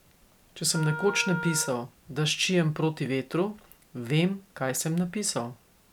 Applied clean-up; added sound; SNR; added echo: none; Wind instrument, woodwind instrument; 9 dB; none.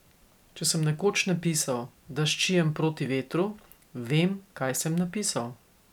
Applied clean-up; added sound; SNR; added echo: none; none; none; none.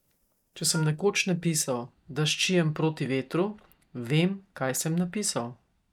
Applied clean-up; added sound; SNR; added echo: neural mask model DeepFilterNet 3.